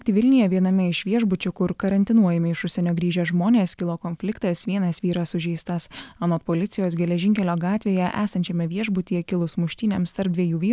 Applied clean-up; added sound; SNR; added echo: none; none; none; none.